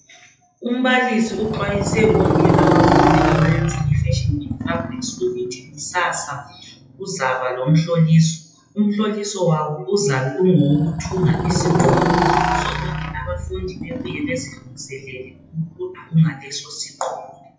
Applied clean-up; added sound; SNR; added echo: classical method WPE with log-MMSE.